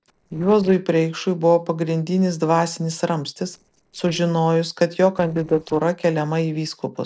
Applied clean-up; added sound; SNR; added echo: neural separator model SepFormer DNS4.